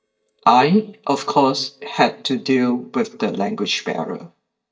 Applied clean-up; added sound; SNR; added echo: neural mask model DeepFilterNet 3.